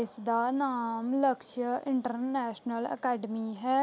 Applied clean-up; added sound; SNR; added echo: none; none; none; none.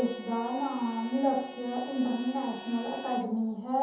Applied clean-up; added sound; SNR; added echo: none; Bowed string instrument; 16 dB; reverberation time 0.8 s.